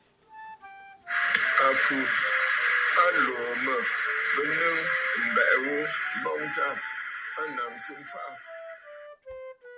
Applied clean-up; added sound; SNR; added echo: none; Wind instrument, woodwind instrument; 17 dB; none.